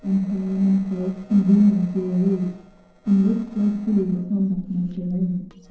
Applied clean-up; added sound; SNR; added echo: neural separator model SepFormer DNS4.